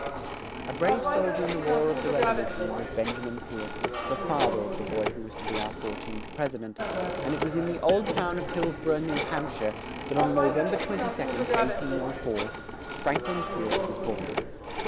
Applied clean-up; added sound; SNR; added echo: none; Telephone; 0 dB; none.